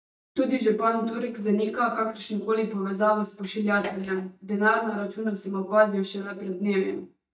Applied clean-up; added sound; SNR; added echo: neural mask model DeepFilterNet 3.